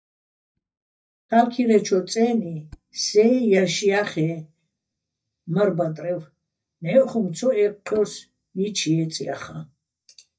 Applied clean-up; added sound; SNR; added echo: neural mask model DeepFilterNet 3.